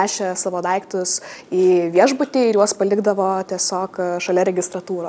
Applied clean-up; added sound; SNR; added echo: none; none; none; none.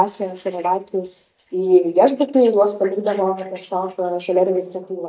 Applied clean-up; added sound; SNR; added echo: neural mask model DeepFilterNet 3.